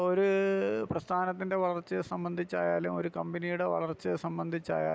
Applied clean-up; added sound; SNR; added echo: none; none; none; none.